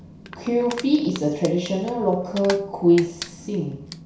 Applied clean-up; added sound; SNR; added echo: none; Crumpling, crinkling; 17 dB; reverberation time 0.6 s.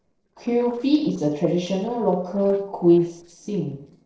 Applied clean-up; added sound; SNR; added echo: neural separator model SepFormer DNS4.